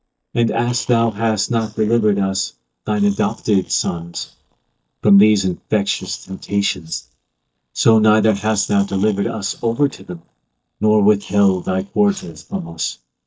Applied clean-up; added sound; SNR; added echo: neural mask model DeepFilterNet 3.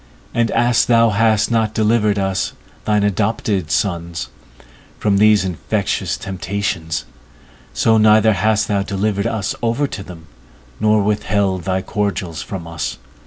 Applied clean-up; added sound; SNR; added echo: none; none; none; none.